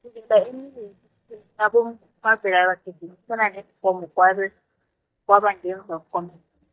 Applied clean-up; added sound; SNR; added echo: neural mask model DeepFilterNet 3.